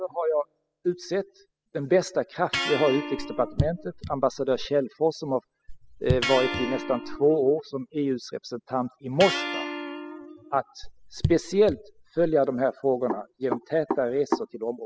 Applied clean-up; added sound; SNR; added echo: classical method spectral subtraction.